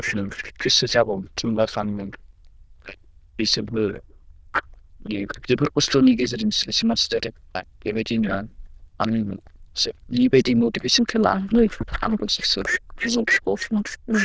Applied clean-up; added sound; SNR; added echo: neural diffusion model UNIVERSE++.